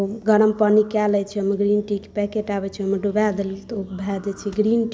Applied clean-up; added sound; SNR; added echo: none; none; none; none.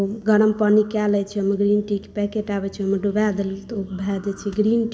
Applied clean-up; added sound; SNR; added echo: none; none; none; reverberation time 0.7 s.